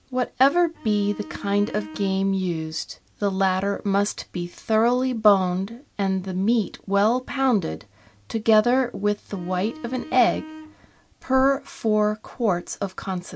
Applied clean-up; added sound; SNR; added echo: none; Bowed string instrument; 16 dB; none.